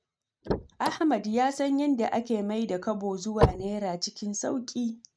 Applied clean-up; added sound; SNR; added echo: neural mask model RNNoise.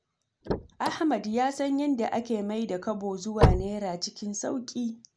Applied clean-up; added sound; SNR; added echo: none; Slam / Car; 1 dB; none.